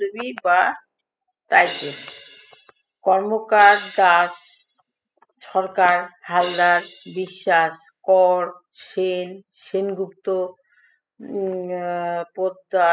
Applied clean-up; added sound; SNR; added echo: classical method spectral subtraction.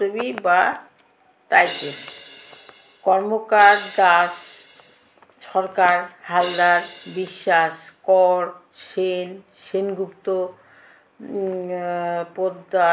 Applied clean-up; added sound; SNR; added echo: none; Crash cymbal; 17 dB; none.